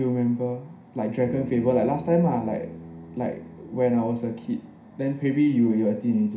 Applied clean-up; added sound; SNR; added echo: none; Bass guitar; 18 dB; reverberation time 0.5 s.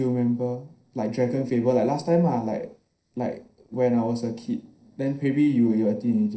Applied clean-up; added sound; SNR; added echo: neural separator model SepFormer DNS4.